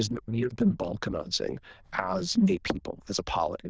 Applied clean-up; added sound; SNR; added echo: neural diffusion model UNIVERSE++.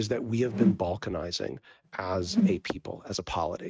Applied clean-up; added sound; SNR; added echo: neural mask model RNNoise.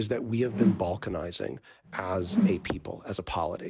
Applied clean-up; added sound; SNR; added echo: none; Whoosh, swoosh, swish; 0 dB; none.